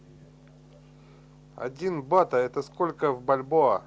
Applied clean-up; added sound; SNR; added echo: none; none; none; none.